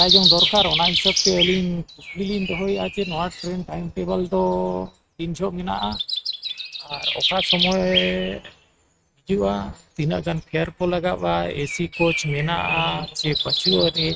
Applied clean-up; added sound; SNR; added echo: neural mask model RNNoise.